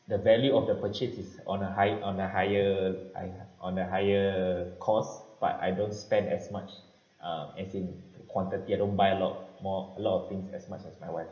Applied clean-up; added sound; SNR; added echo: none; none; none; reverberation time 0.8 s.